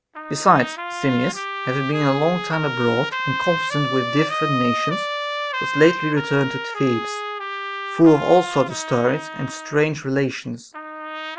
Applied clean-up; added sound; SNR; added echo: none; Trumpet; 6 dB; none.